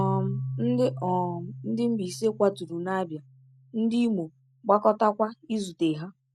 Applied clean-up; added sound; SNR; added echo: none; Keyboard (musical); 11 dB; none.